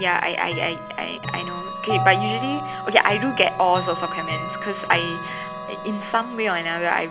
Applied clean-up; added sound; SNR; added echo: none; Chime / Clock; 6 dB; none.